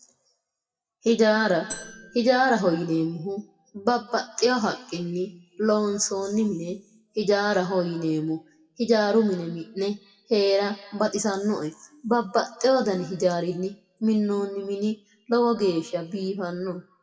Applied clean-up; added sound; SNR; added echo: classical method WPE with log-MMSE.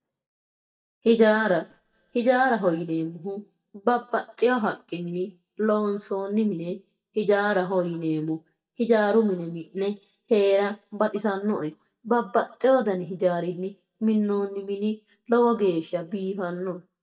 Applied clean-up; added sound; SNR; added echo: neural mask model DeepFilterNet 3.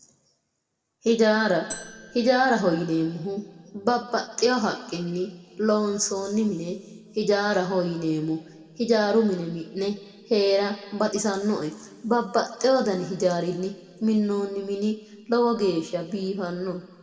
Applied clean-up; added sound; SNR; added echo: none; Marimba, xylophone; 14 dB; reverberation time 1.7 s.